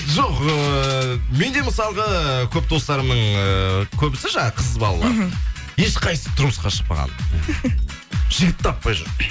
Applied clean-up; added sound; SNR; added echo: none; none; none; none.